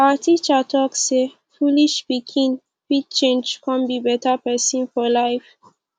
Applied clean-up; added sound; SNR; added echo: none; none; none; none.